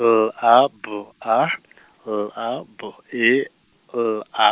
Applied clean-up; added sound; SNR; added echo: none; none; none; none.